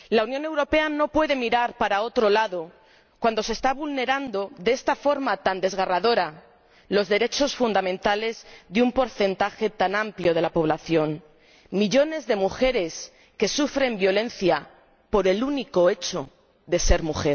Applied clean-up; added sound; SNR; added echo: none; none; none; none.